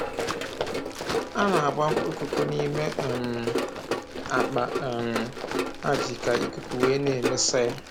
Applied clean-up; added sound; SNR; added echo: none; Run; 2 dB; none.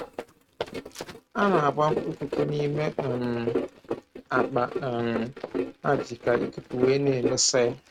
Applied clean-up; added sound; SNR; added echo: neural mask model RNNoise.